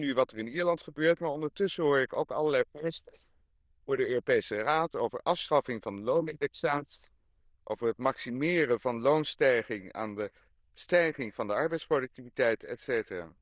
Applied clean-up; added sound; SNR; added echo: neural diffusion model UNIVERSE++.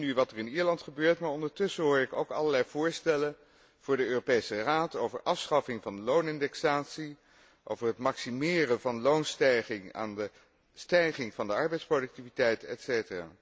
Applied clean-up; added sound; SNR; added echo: none; none; none; none.